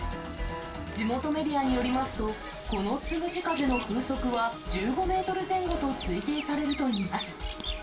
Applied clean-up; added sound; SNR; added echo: none; Bird vocalization, bird call, bird song; 13 dB; reverberation time 0.3 s.